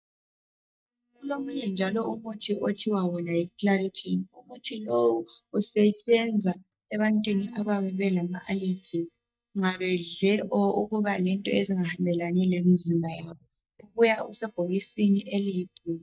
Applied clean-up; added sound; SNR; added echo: neural mask model DeepFilterNet 3.